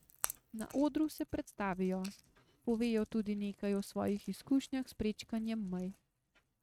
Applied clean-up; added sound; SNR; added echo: neural mask model RNNoise.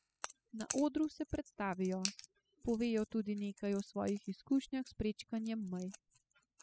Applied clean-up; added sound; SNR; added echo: classical method spectral subtraction.